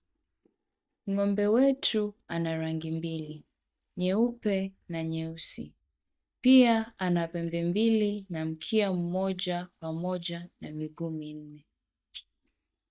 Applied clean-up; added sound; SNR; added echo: neural mask model DeepFilterNet 3.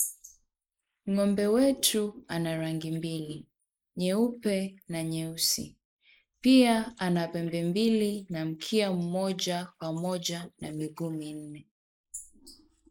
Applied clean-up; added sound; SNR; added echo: neural mask model Resemble Enhance denoiser.